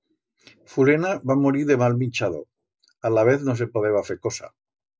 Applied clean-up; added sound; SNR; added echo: none; none; none; none.